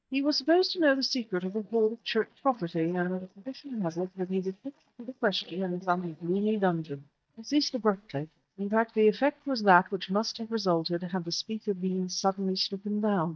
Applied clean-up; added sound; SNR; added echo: neural mask model DeepFilterNet 3.